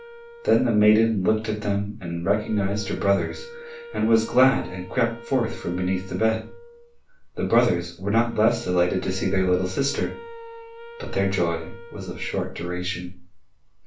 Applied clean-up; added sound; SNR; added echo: none; Wind instrument, woodwind instrument; 18 dB; reverberation time 0.3 s.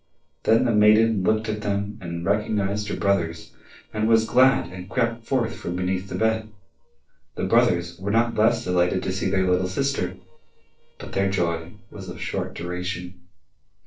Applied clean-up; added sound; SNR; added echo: neural separator model SepFormer DNS4.